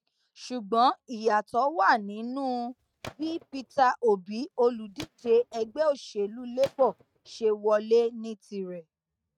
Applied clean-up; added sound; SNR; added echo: neural mask model RNNoise.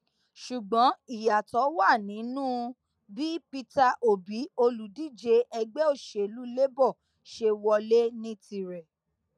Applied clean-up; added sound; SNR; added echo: none; none; none; none.